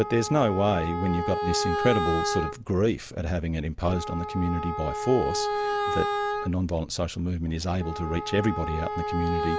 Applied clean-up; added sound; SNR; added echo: none; Wind instrument, woodwind instrument; 4 dB; none.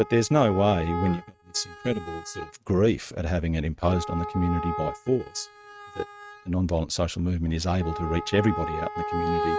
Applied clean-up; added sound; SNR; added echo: neural mask model RNNoise.